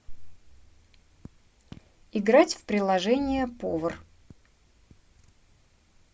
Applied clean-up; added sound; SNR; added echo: none; none; none; none.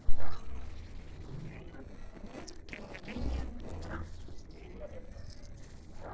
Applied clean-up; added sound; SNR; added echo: neural separator model SepFormer DNS4.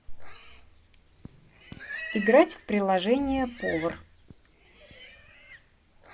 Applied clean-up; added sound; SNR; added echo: none; Livestock, farm animals, working animals; 14 dB; none.